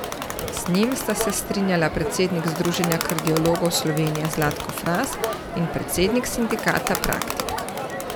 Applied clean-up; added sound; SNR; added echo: none; Crowd; 4 dB; none.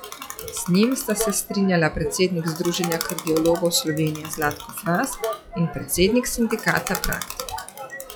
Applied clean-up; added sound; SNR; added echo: classical method log-MMSE.